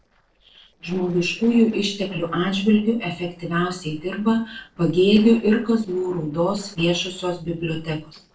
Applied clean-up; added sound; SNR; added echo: neural separator model SepFormer DNS4.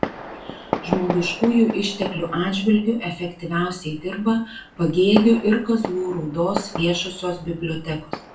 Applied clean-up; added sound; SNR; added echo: none; Fireworks; 10 dB; reverberation time 0.3 s.